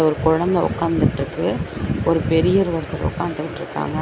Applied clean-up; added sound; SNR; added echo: none; none; none; none.